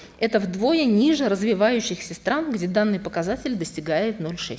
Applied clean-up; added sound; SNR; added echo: none; none; none; none.